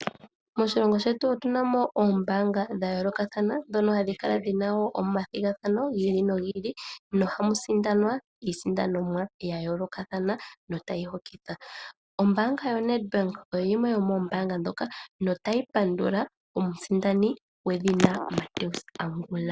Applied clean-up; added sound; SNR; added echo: none; none; none; none.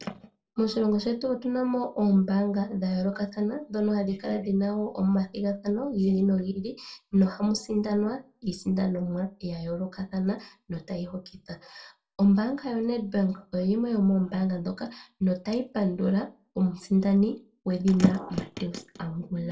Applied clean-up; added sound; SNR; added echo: none; none; none; reverberation time 0.2 s.